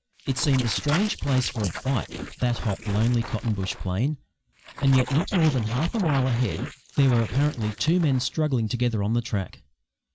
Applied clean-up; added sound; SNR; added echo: neural mask model Resemble Enhance denoiser.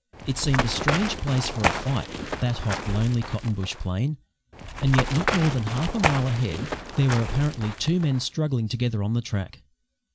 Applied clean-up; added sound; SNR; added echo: none; Run; 4 dB; none.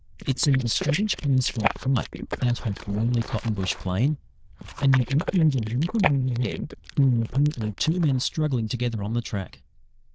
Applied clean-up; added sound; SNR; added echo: neural diffusion model UNIVERSE++.